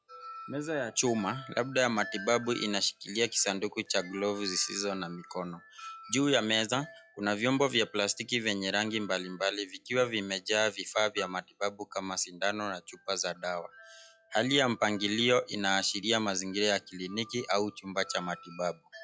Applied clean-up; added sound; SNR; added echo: classical method log-MMSE.